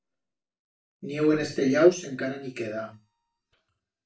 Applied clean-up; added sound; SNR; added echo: neural mask model DeepFilterNet 3.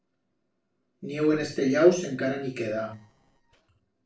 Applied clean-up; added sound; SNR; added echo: neural separator model SepFormer DNS4.